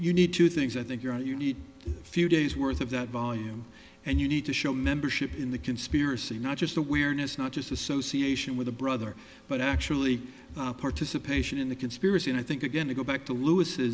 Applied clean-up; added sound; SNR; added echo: none; none; none; none.